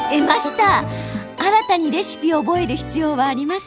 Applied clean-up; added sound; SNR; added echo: none; none; none; none.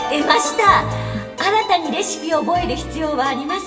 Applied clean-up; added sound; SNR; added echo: none; none; none; reverberation time 1.2 s.